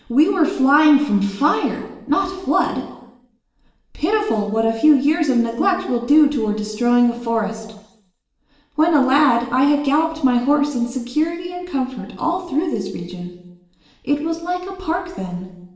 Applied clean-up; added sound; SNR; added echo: none; none; none; reverberation time 0.9 s.